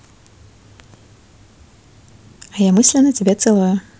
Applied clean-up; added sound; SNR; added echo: none; none; none; none.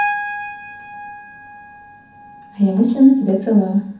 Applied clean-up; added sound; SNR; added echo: none; Piano; 11 dB; reverberation time 0.6 s.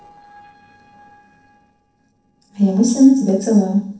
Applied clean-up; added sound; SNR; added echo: neural separator model SepFormer DNS4.